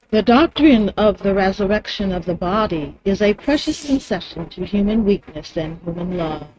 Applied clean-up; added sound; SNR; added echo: neural mask model RNNoise.